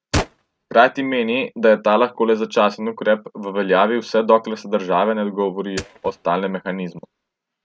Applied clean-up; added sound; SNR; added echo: neural mask model RNNoise.